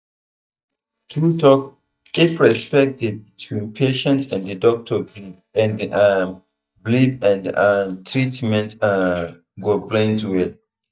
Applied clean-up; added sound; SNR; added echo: neural mask model DeepFilterNet 3.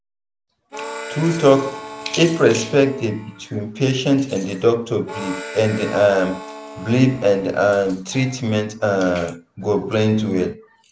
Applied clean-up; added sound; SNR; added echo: none; Harmonica; 14 dB; none.